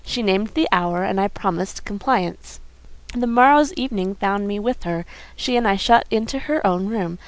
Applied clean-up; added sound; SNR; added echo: none; none; none; none.